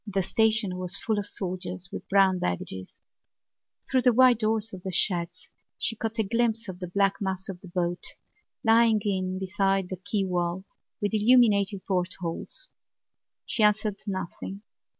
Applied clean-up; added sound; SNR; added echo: none; none; none; none.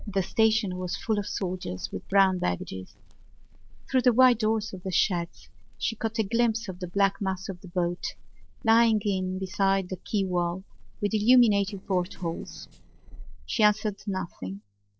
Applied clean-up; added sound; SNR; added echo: neural separator model SepFormer DNS4.